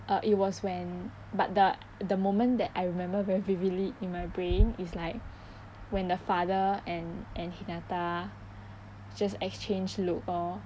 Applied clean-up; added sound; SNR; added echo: none; none; none; none.